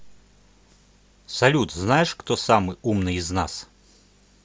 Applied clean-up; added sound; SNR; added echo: none; none; none; none.